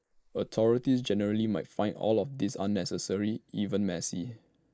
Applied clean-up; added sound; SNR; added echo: neural mask model Resemble Enhance denoiser.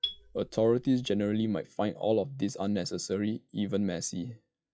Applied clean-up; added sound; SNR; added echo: classical method log-MMSE.